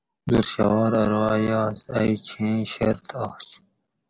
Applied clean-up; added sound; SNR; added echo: none; Wind instrument, woodwind instrument; 17 dB; none.